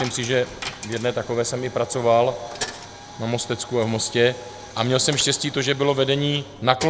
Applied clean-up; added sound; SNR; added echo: none; Coin (dropping); 14 dB; none.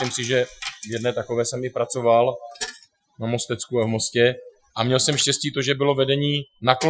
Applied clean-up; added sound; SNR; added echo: classical method Wiener filter.